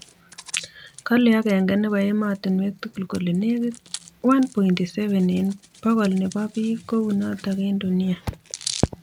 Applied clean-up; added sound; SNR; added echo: none; Hands; 19 dB; none.